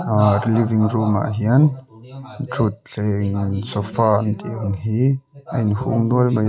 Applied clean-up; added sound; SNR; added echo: none; none; none; none.